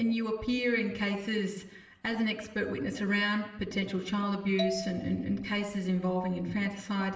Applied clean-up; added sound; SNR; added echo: none; Marimba, xylophone; 10 dB; reverberation time 0.8 s.